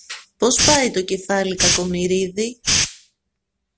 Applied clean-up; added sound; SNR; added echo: none; Hiss; 1 dB; none.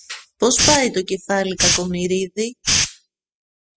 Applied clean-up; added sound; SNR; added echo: classical method spectral subtraction.